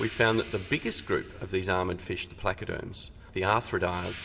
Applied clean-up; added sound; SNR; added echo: none; Hi-hat; 16 dB; reverberation time 1.0 s.